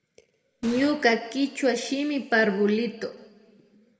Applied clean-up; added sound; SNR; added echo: none; Gunshot, gunfire; 20 dB; reverberation time 1.4 s.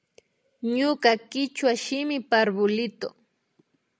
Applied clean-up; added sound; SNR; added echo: none; none; none; none.